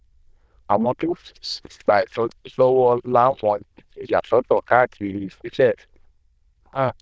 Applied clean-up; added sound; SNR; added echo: neural diffusion model UNIVERSE++.